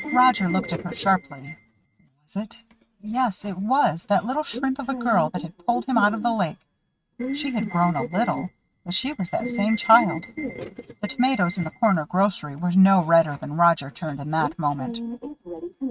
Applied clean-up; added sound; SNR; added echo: neural mask model RNNoise.